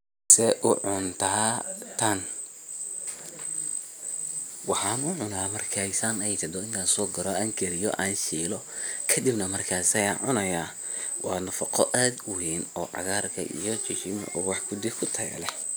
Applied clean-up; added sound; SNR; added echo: none; none; none; none.